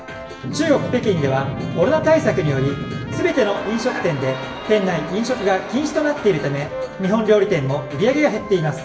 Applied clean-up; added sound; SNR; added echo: none; Trumpet; 19 dB; reverberation time 0.7 s.